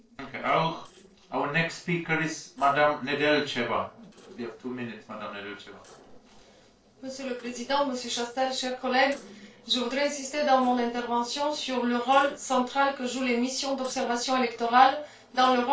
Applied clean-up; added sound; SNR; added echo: neural separator model SepFormer DNS4.